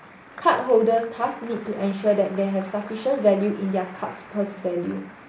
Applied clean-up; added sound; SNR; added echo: none; Applause; 19 dB; none.